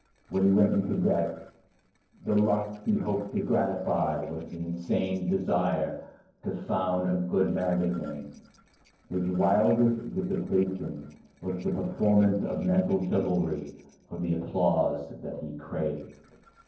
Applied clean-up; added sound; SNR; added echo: neural separator model SepFormer DNS4.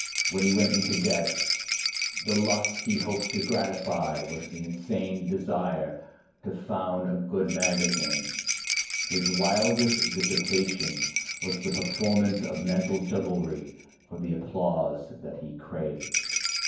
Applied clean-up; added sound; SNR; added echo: none; Rattle; 3 dB; reverberation time 0.9 s.